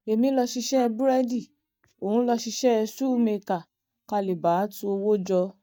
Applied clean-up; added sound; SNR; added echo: neural mask model DeepFilterNet 3.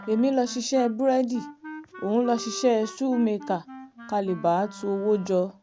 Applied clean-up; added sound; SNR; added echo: none; Wind instrument, woodwind instrument; 17 dB; none.